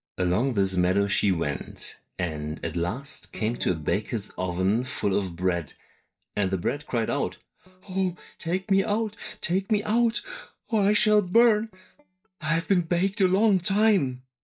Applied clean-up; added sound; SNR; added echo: neural mask model DeepFilterNet 3.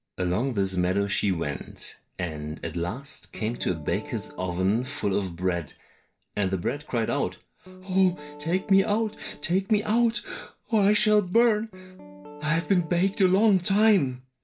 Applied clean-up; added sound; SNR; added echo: none; Guitar; 18 dB; reverberation time 0.2 s.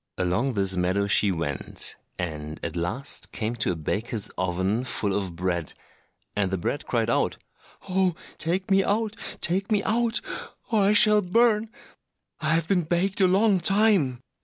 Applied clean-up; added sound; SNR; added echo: none; none; none; none.